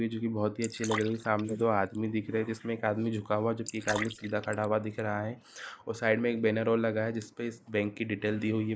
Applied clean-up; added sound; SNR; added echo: neural mask model Resemble Enhance denoiser.